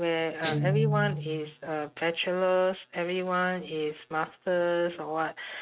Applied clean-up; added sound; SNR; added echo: neural mask model RNNoise.